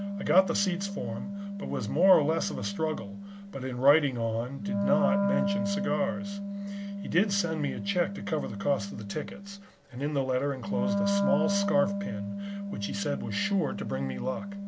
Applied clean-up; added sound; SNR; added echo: none; Wind instrument, woodwind instrument; 3 dB; none.